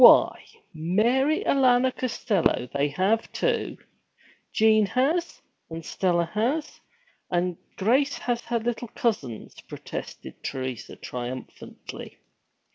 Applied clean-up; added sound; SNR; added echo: none; none; none; none.